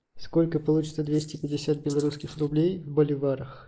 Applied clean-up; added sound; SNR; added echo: neural mask model Resemble Enhance denoiser.